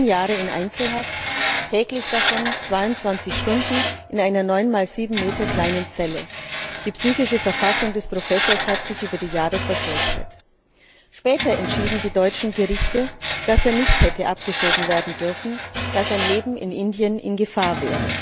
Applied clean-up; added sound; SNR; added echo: none; Screech; 3 dB; none.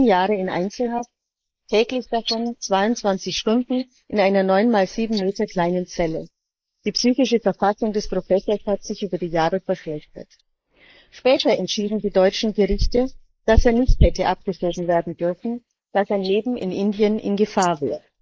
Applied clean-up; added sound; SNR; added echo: neural mask model Resemble Enhance denoiser.